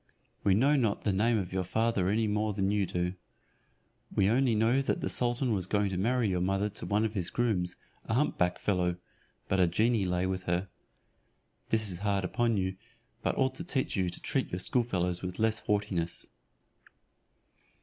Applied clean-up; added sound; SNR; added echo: none; none; none; none.